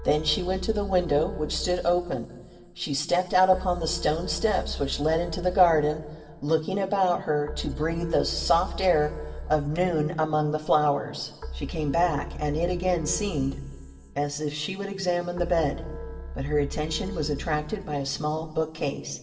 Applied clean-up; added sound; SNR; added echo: none; Keyboard (musical); 11 dB; reverberation time 1.9 s.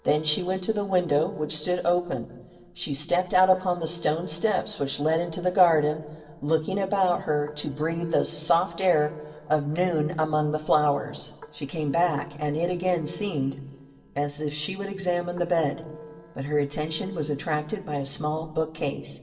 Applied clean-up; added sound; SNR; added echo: neural separator model SepFormer DNS4.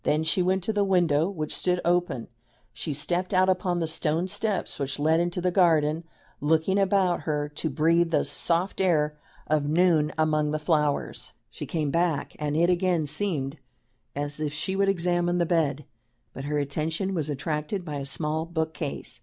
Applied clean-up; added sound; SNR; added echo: none; none; none; none.